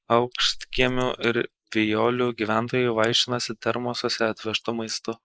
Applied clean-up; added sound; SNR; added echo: neural mask model Resemble Enhance denoiser.